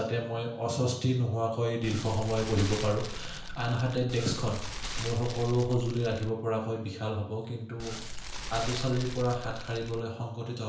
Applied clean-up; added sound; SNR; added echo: none; Fire; 7 dB; reverberation time 0.5 s.